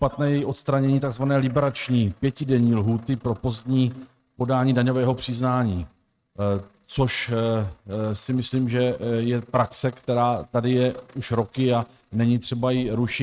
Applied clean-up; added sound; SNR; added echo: neural mask model RNNoise.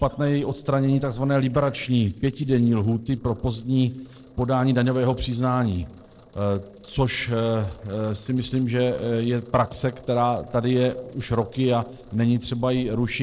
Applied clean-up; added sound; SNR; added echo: neural separator model SepFormer DNS4.